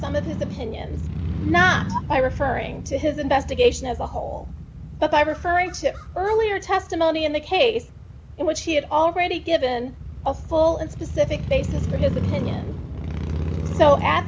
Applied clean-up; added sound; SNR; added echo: none; Motorcycle; 6 dB; none.